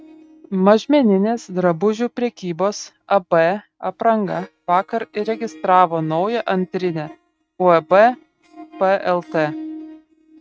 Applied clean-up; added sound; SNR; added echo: neural mask model RNNoise.